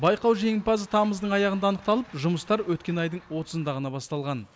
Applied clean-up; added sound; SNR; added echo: none; none; none; none.